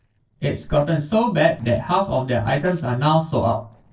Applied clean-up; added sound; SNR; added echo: neural separator model SepFormer DNS4.